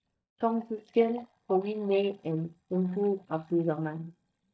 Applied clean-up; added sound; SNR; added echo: neural mask model DeepFilterNet 3.